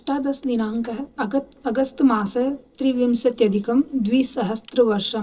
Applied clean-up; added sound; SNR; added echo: neural separator model SepFormer DNS4.